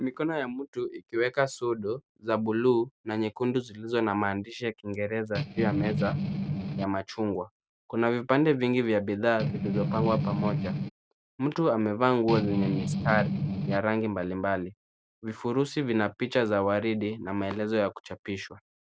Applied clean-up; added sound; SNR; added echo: neural mask model RNNoise.